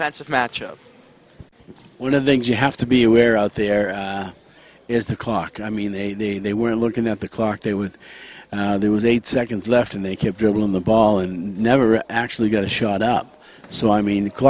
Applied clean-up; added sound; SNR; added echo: none; none; none; none.